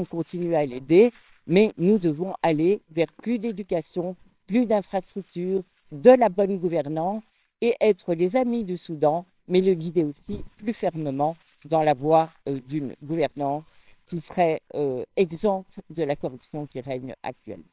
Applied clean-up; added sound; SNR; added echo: neural separator model SepFormer WHAMR!.